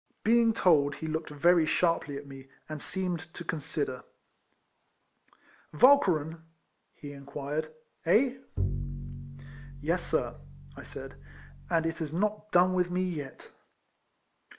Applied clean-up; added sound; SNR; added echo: none; Bowed string instrument; 7 dB; none.